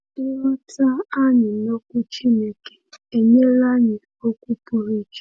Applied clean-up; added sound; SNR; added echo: none; none; none; none.